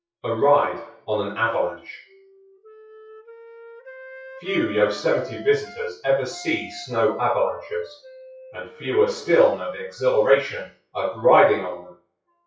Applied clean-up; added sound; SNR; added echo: classical method WPE with log-MMSE.